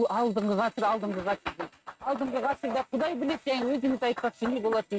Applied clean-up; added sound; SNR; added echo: neural mask model RNNoise.